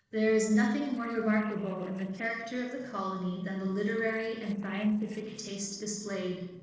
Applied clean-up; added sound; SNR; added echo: neural separator model SepFormer DNS4.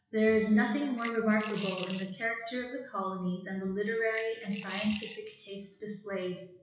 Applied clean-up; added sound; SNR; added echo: classical method WPE with log-MMSE.